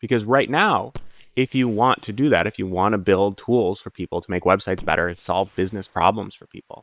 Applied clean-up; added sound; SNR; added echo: neural separator model SepFormer WHAM!.